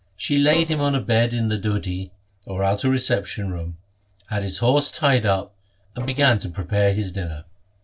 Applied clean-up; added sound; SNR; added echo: neural separator model SepFormer DNS4.